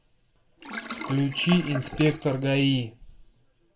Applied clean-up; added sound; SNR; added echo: none; Sink (filling or washing); 12 dB; reverberation time 0.2 s.